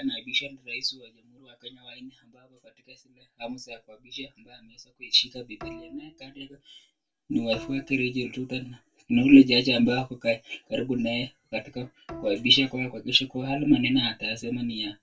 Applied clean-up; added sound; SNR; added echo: none; Bowed string instrument; 20 dB; reverberation time 0.1 s.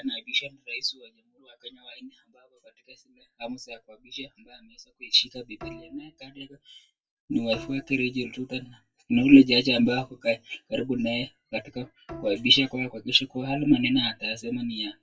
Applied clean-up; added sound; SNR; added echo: classical method WPE with log-MMSE.